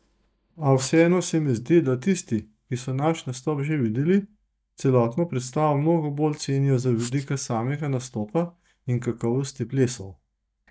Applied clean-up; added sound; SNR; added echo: neural mask model DeepFilterNet 3.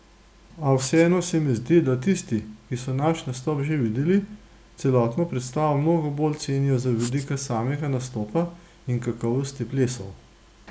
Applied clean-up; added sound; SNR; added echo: none; Writing; 17 dB; none.